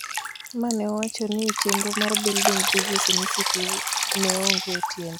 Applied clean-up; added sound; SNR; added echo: none; Drip; -2 dB; none.